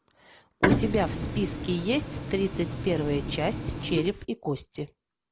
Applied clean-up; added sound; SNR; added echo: none; Printer; 1 dB; none.